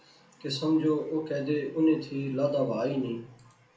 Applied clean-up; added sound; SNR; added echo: none; none; none; reverberation time 0.4 s.